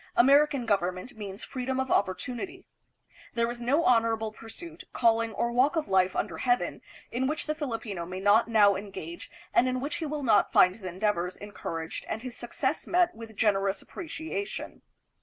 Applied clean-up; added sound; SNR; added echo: none; none; none; none.